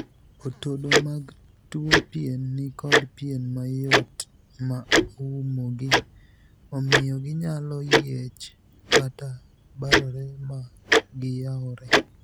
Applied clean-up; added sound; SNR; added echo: none; Tick-tock; -4 dB; none.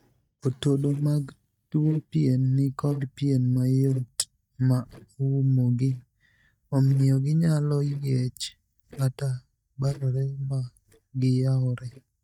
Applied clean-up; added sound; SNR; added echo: neural mask model DeepFilterNet 3.